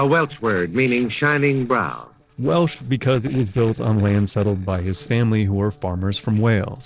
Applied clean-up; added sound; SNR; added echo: neural separator model SepFormer DNS4.